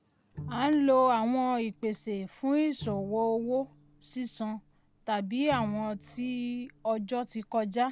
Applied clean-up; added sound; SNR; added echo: none; Bowed string instrument; 18 dB; none.